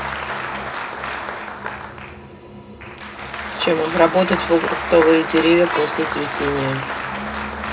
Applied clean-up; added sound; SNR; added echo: none; Applause; 6 dB; reverberation time 0.2 s.